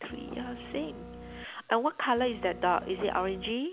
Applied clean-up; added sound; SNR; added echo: none; Printer; 12 dB; none.